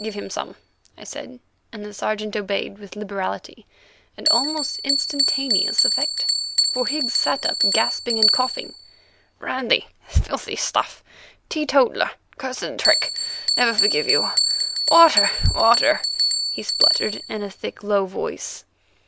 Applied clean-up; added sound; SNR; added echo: none; Bell; 0 dB; none.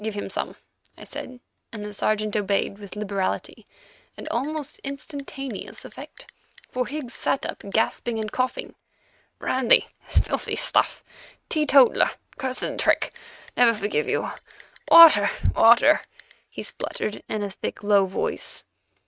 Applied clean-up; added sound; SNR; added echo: neural mask model RNNoise.